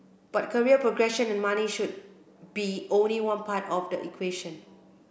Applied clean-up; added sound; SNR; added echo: none; none; none; none.